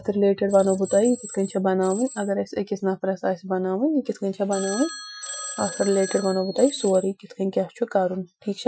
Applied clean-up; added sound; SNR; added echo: classical method Wiener filter.